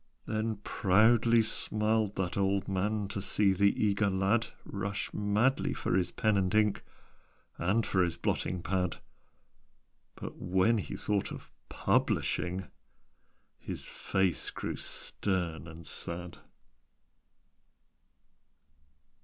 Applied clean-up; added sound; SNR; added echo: none; none; none; none.